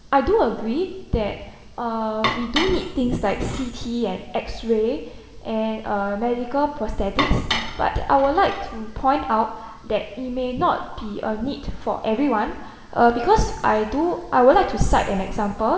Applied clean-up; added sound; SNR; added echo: none; Dishes, pots, and pans; 7 dB; reverberation time 1.1 s.